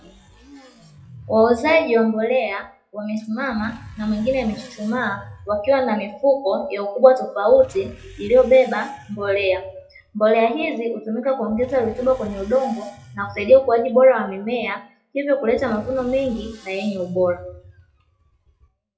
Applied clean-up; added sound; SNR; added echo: classical method WPE with log-MMSE.